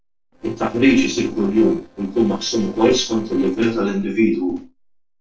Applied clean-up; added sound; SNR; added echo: neural separator model SepFormer DNS4.